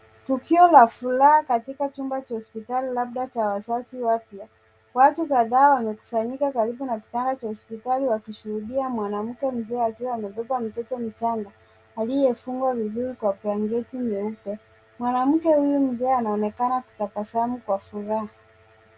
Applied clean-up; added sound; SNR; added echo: none; none; none; none.